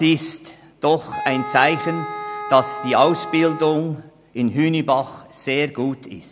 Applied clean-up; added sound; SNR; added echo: none; Wind instrument, woodwind instrument; 9 dB; none.